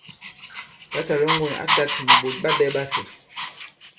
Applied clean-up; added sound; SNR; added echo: none; Dog; -2 dB; reverberation time 0.3 s.